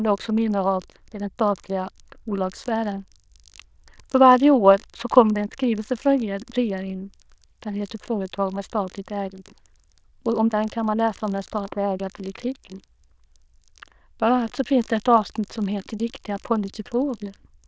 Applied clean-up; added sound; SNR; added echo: neural diffusion model UNIVERSE++.